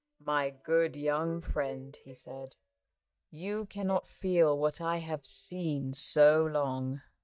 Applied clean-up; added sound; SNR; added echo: neural mask model DeepFilterNet 3.